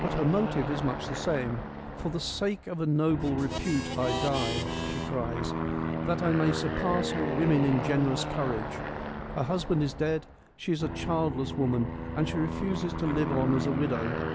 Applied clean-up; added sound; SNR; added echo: none; Harmonica + Aircraft; 3 dB; none.